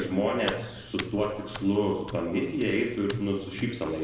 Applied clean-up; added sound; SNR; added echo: none; Hands; 11 dB; reverberation time 1.0 s.